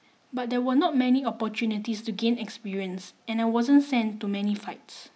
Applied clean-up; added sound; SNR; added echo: none; none; none; none.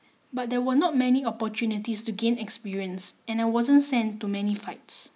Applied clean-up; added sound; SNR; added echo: neural mask model Resemble Enhance denoiser.